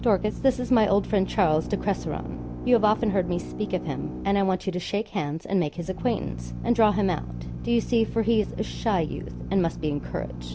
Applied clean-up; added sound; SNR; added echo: none; Drill; 9 dB; none.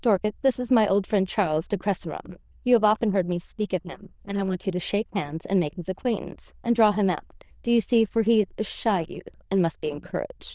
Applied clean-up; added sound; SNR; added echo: neural diffusion model UNIVERSE++.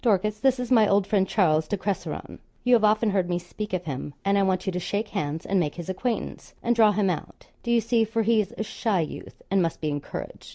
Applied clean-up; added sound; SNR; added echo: none; none; none; none.